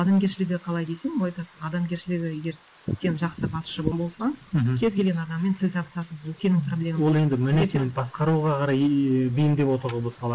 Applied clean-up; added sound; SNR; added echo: neural mask model Resemble Enhance denoiser.